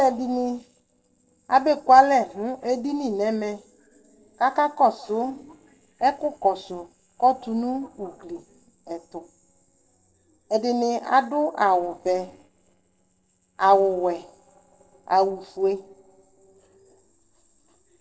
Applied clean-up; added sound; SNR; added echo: neural separator model SepFormer DNS4.